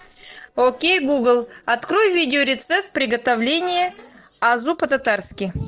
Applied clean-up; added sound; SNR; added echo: neural separator model SepFormer DNS4.